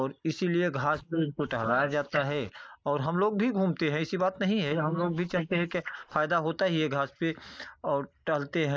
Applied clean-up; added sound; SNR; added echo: neural mask model Resemble Enhance denoiser.